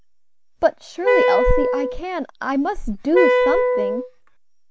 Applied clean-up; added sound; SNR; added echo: none; Wind instrument, woodwind instrument; -4 dB; none.